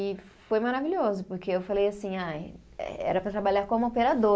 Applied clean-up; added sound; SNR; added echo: none; none; none; none.